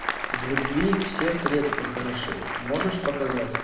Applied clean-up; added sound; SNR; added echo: none; Applause; 3 dB; reverberation time 0.8 s.